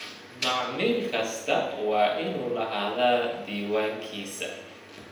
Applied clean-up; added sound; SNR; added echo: none; none; none; reverberation time 0.9 s.